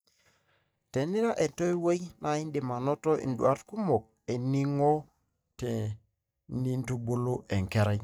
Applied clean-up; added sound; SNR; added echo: neural mask model DeepFilterNet 3.